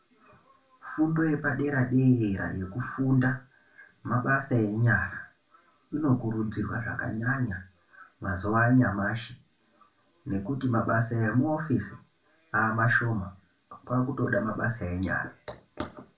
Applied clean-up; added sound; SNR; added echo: none; none; none; reverberation time 0.3 s.